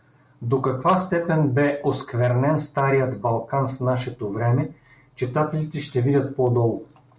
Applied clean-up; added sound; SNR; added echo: none; none; none; none.